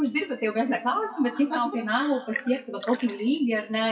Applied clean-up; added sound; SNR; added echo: classical method WPE with log-MMSE.